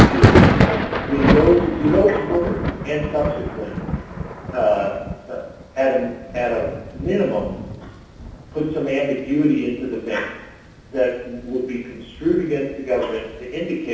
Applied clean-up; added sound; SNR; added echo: none; Thunder; 1 dB; reverberation time 0.9 s.